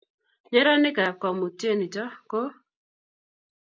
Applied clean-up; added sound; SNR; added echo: none; none; none; none.